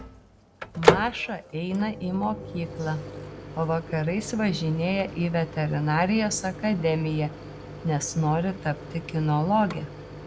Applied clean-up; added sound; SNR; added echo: none; Microwave oven; 6 dB; none.